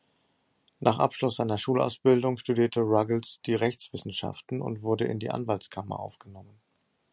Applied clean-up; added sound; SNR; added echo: none; none; none; none.